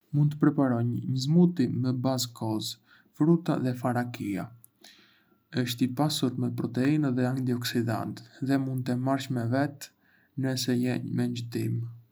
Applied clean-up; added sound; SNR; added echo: none; none; none; none.